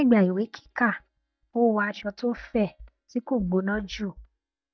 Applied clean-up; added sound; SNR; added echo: neural mask model DeepFilterNet 3.